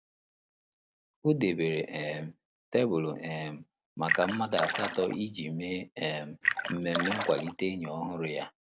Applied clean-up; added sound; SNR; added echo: none; Splash, splatter; 1 dB; none.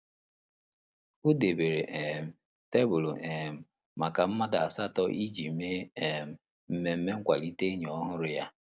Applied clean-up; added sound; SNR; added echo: none; none; none; none.